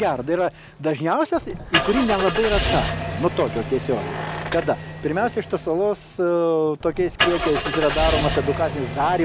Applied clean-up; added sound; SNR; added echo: none; Engine starting / Car; 4 dB; none.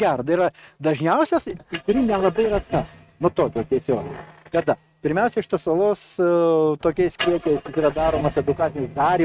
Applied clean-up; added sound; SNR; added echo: neural mask model RNNoise.